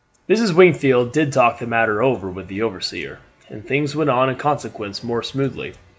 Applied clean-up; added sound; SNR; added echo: none; none; none; none.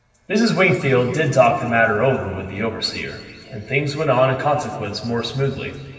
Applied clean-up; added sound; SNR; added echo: none; none; none; reverberation time 2.6 s.